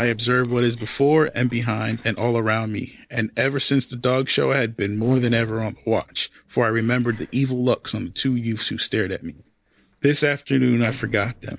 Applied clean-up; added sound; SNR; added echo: neural separator model SepFormer DNS4.